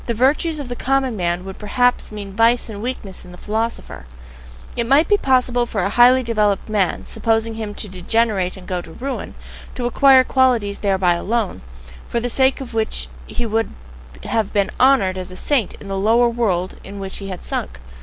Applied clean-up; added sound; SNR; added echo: none; none; none; none.